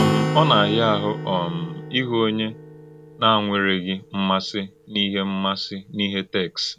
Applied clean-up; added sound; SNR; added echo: none; Acoustic guitar; 7 dB; none.